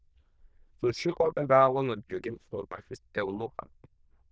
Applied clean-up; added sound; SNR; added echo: neural diffusion model UNIVERSE++.